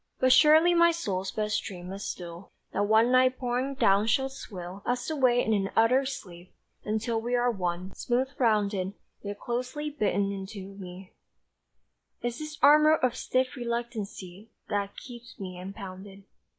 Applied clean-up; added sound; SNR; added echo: neural mask model Resemble Enhance denoiser.